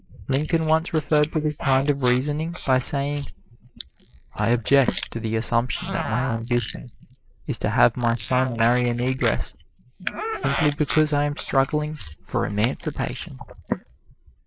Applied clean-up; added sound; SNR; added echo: neural mask model Resemble Enhance denoiser.